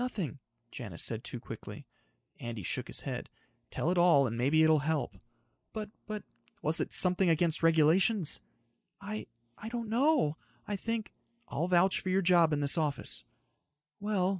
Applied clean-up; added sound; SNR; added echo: none; none; none; none.